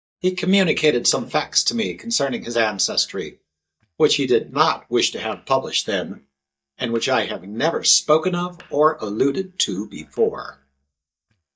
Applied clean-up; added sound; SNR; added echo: neural mask model DeepFilterNet 3.